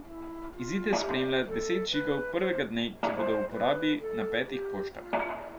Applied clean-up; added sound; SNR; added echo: none; Wind instrument, woodwind instrument + Mechanisms; 2 dB; none.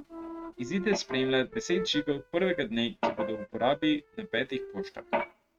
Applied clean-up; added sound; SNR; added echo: neural mask model RNNoise.